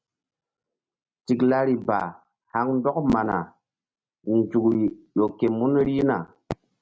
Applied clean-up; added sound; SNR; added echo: none; none; none; none.